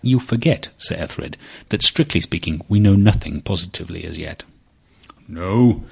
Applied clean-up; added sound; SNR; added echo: none; none; none; none.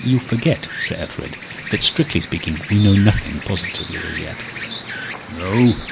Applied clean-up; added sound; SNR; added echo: none; Insect; 10 dB; none.